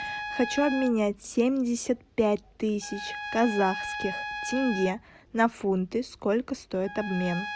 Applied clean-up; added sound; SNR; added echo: none; Trumpet; 10 dB; none.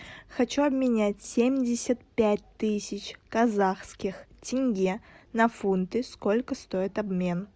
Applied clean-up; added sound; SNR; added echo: none; none; none; none.